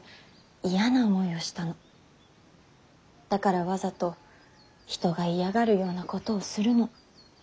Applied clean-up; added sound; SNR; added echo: none; none; none; none.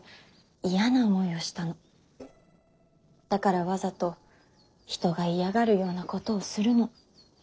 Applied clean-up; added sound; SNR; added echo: neural separator model SepFormer DNS4.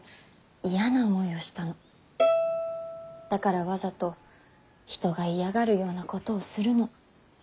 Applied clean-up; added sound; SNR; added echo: none; Bowed string instrument; 0 dB; none.